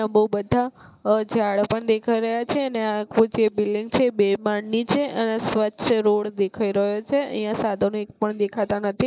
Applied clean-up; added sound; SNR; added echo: neural mask model Resemble Enhance denoiser.